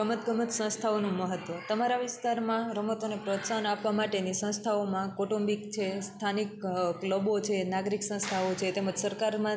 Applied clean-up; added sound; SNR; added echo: none; none; none; none.